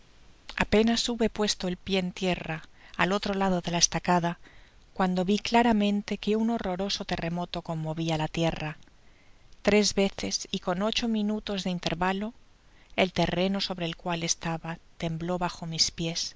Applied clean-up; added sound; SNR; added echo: none; none; none; none.